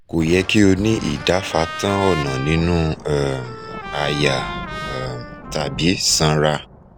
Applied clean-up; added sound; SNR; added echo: none; Thunder + Trumpet; 11 dB; none.